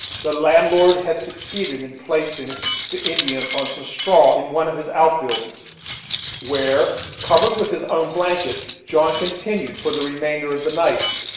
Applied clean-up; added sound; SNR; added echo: none; Cutlery, silverware; 10 dB; reverberation time 0.9 s.